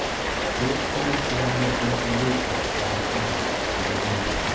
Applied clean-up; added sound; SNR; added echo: none; Rain; -5 dB; reverberation time 0.9 s.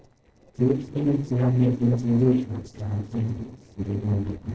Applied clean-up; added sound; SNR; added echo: neural separator model SepFormer DNS4.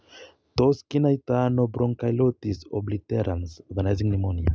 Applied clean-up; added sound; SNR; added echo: none; none; none; none.